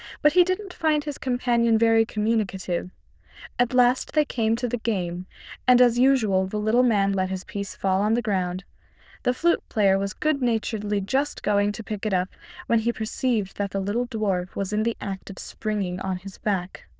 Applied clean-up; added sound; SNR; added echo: neural diffusion model UNIVERSE++.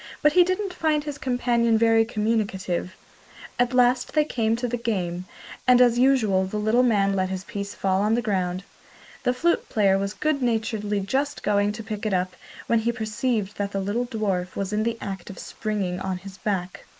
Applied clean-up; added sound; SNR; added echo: neural mask model Resemble Enhance denoiser.